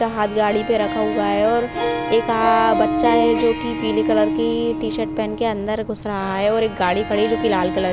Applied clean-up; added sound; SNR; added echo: none; Harp; 4 dB; none.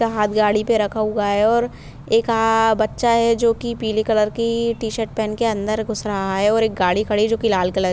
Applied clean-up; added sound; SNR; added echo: none; none; none; none.